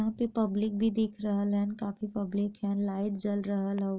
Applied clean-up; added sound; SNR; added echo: none; none; none; none.